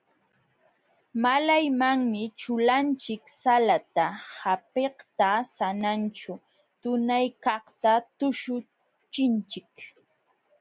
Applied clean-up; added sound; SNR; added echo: none; none; none; none.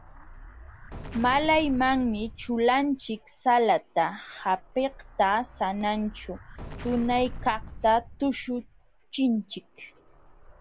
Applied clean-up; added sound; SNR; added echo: none; Explosion; 15 dB; none.